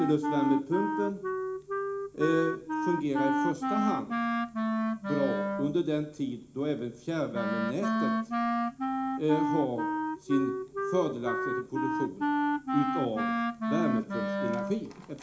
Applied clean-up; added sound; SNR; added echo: none; Wind instrument, woodwind instrument; -1 dB; reverberation time 0.4 s.